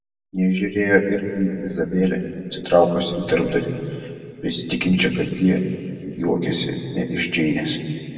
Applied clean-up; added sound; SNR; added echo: none; none; none; reverberation time 2.2 s.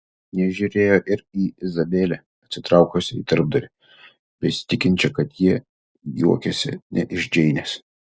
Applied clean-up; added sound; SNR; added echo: none; none; none; none.